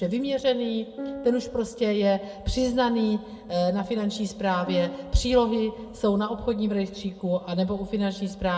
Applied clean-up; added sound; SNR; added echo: none; Piano; 10 dB; reverberation time 1.5 s.